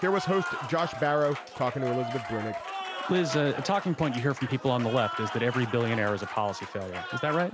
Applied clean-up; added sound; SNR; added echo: none; Applause; 8 dB; none.